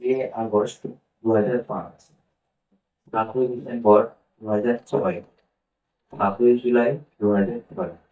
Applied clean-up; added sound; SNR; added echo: neural mask model DeepFilterNet 3.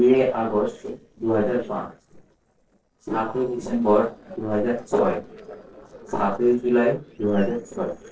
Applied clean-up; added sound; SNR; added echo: neural separator model SepFormer DNS4.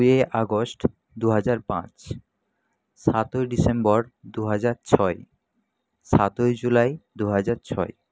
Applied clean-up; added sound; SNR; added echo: none; none; none; none.